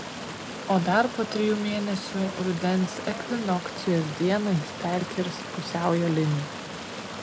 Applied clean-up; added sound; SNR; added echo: none; Stream; 9 dB; none.